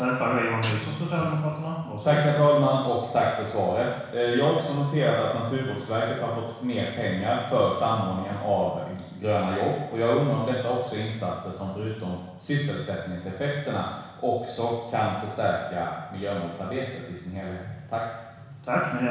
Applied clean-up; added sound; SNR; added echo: none; Hi-hat; 15 dB; reverberation time 1.1 s.